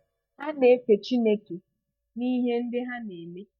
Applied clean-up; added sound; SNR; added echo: neural mask model DeepFilterNet 3.